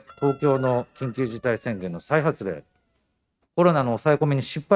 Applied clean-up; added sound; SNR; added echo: neural mask model RNNoise.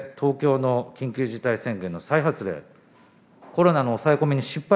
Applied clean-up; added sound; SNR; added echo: none; none; none; none.